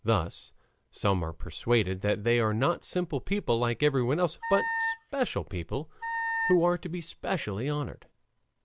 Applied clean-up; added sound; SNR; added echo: none; Wind instrument, woodwind instrument; 4 dB; none.